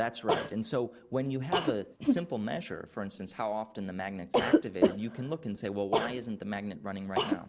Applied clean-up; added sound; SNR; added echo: none; Cough; -2 dB; none.